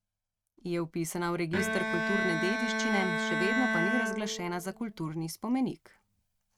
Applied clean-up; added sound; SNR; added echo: neural mask model RNNoise.